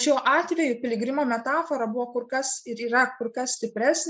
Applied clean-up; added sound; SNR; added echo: none; none; none; none.